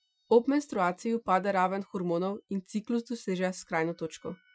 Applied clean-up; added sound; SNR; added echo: classical method Wiener filter.